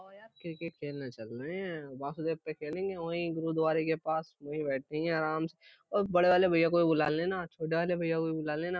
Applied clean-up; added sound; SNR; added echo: none; none; none; none.